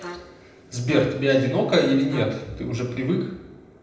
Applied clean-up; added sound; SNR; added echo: none; Trumpet; 17 dB; reverberation time 0.8 s.